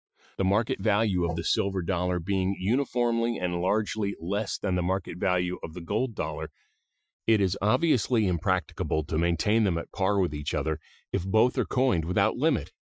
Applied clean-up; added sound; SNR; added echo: classical method Wiener filter.